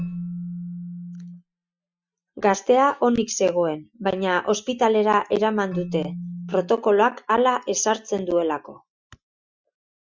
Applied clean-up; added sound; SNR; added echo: classical method Wiener filter.